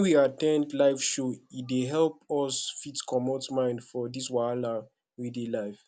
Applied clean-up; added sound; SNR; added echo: none; none; none; none.